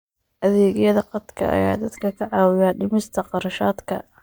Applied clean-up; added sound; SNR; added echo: neural mask model DeepFilterNet 3.